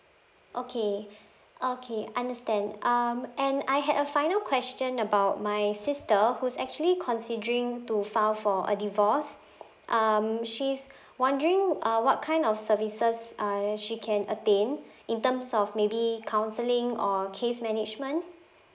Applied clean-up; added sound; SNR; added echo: none; none; none; none.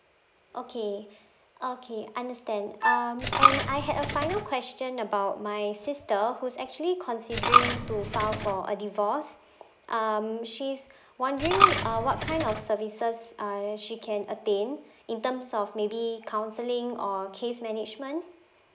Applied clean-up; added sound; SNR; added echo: none; Wind instrument, woodwind instrument + Coin (dropping); -3 dB; none.